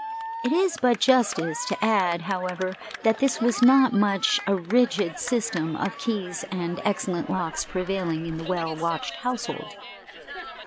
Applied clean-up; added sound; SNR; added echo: none; Cheering; 13 dB; none.